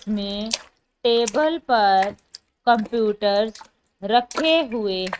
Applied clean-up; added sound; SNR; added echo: neural mask model RNNoise.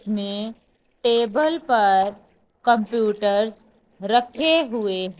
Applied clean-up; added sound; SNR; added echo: neural separator model SepFormer DNS4.